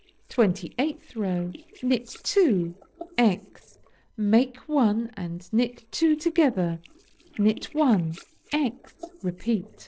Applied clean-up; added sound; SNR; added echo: neural separator model SepFormer DNS4.